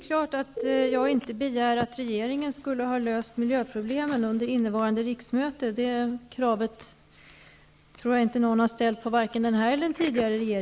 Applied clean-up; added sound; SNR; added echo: none; Telephone; 15 dB; none.